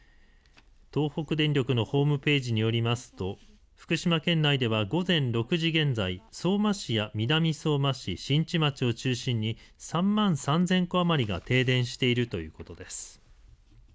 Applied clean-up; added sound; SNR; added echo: none; none; none; none.